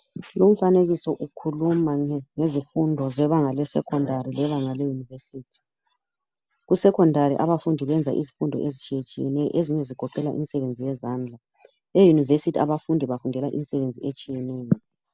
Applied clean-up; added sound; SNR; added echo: none; none; none; none.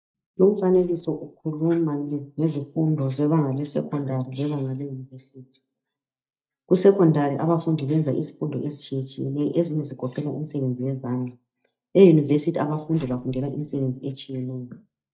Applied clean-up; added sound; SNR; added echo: neural mask model DeepFilterNet 3.